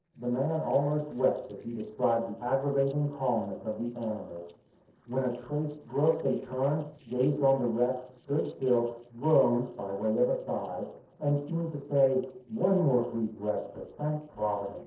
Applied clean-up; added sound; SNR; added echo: neural separator model SepFormer DNS4.